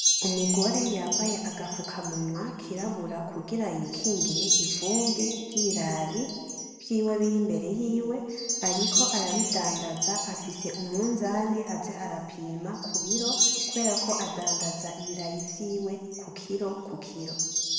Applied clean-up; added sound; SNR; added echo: none; Wind chime; 1 dB; reverberation time 1.6 s.